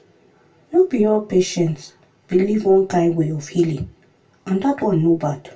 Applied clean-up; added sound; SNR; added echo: none; none; none; reverberation time 0.2 s.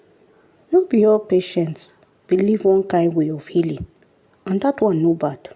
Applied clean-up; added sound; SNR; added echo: none; none; none; none.